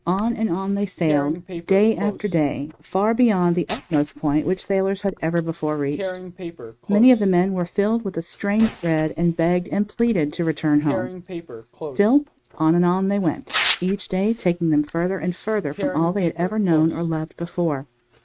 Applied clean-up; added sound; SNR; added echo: neural mask model RNNoise.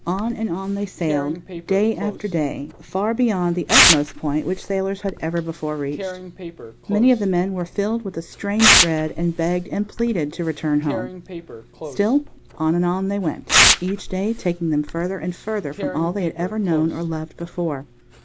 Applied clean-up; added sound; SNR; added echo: none; Tearing; 3 dB; none.